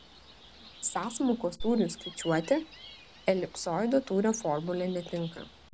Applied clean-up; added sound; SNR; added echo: none; Gull, seagull; 15 dB; none.